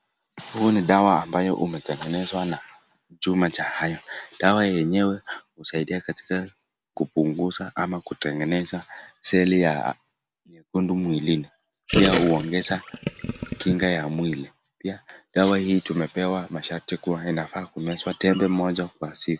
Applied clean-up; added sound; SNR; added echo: none; Gurgling; 4 dB; none.